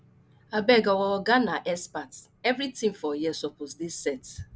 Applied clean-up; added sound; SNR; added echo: none; none; none; none.